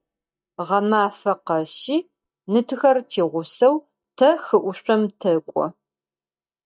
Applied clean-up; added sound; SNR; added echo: neural mask model DeepFilterNet 3.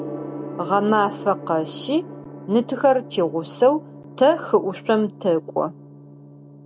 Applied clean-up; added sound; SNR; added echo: none; Gong; 14 dB; none.